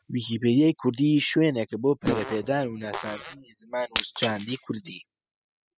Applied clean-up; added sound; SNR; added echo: classical method spectral subtraction.